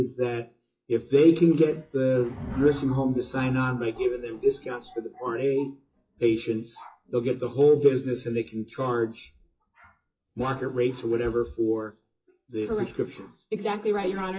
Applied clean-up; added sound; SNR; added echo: classical method WPE with log-MMSE.